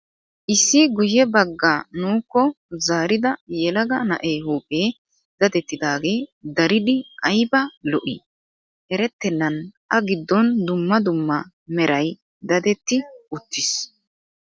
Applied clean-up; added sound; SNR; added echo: none; none; none; none.